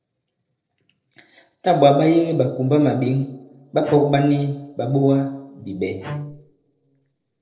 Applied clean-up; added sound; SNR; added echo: neural separator model SepFormer DNS4.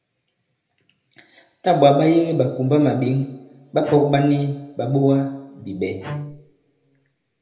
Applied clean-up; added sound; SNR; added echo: none; Bowed string instrument; 15 dB; reverberation time 0.7 s.